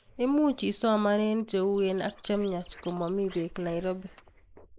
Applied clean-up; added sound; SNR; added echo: neural mask model Resemble Enhance denoiser.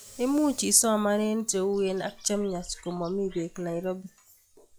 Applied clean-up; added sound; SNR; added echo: classical method log-MMSE.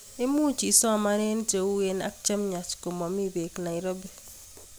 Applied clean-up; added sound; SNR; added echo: none; none; none; none.